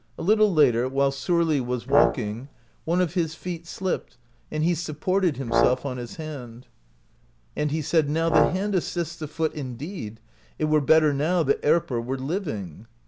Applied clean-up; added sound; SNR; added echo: none; Brass instrument; 5 dB; none.